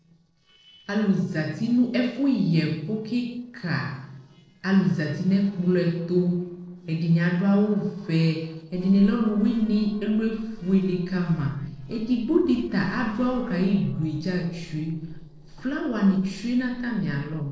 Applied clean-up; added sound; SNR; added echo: neural separator model SepFormer DNS4.